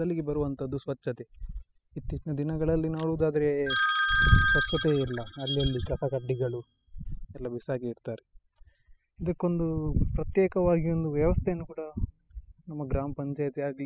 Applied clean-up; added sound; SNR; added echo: classical method spectral subtraction.